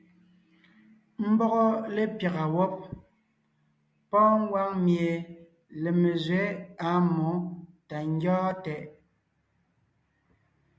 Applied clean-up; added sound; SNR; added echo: none; none; none; none.